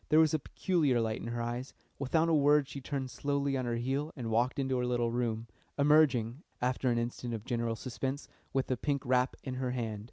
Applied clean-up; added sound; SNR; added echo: none; none; none; none.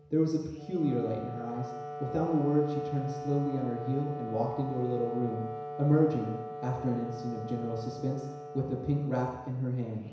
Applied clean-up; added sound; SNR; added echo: none; Wind instrument, woodwind instrument; 9 dB; reverberation time 1.0 s.